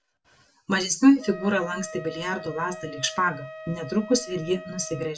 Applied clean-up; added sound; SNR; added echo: none; Wind instrument, woodwind instrument; 15 dB; reverberation time 0.2 s.